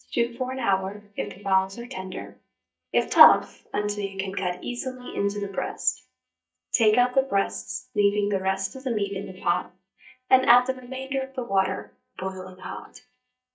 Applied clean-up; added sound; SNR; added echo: neural mask model DeepFilterNet 3.